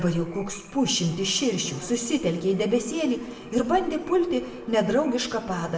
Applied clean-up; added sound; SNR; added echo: none; none; none; reverberation time 0.8 s.